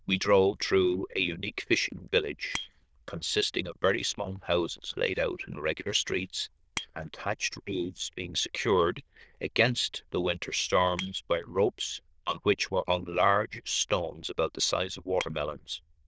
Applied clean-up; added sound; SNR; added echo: neural diffusion model UNIVERSE++.